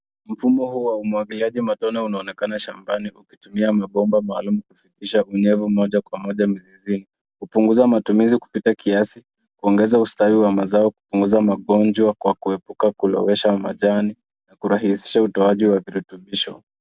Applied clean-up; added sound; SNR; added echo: none; none; none; none.